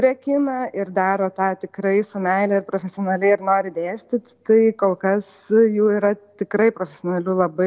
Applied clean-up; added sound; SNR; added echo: none; none; none; none.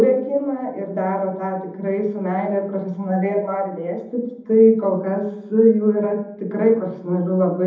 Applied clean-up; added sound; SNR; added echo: none; none; none; reverberation time 0.8 s.